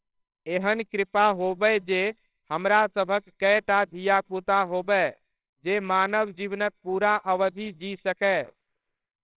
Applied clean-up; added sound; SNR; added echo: neural separator model SepFormer WHAMR!.